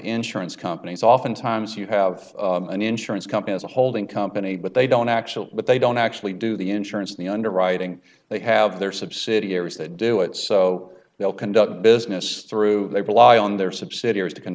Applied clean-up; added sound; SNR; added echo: none; none; none; none.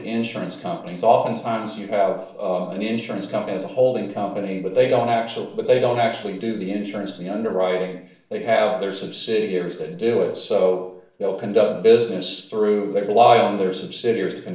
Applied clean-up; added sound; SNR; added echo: none; none; none; reverberation time 0.6 s.